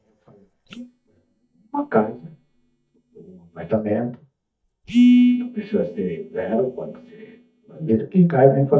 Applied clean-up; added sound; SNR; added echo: neural mask model DeepFilterNet 3.